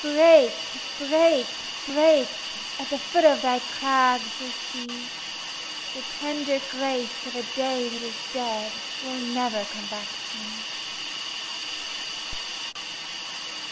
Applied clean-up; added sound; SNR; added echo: none; Hiss; 7 dB; none.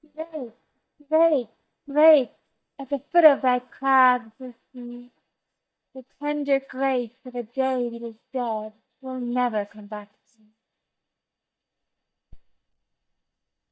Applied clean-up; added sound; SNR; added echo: neural mask model DeepFilterNet 3.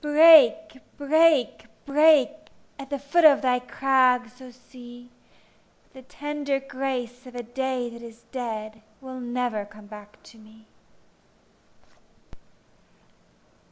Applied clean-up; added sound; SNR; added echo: none; none; none; none.